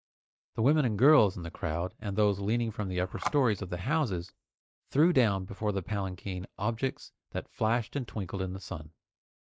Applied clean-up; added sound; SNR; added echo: neural mask model Resemble Enhance denoiser.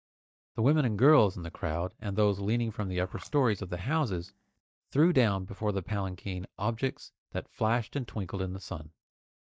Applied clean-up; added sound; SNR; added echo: neural mask model DeepFilterNet 3.